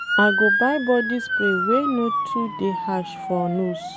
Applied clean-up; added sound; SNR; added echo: none; Motor vehicle (road) / Siren; 1 dB; none.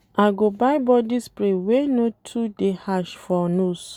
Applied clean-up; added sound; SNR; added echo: none; none; none; none.